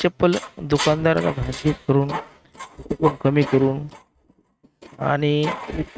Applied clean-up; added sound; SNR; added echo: neural mask model RNNoise.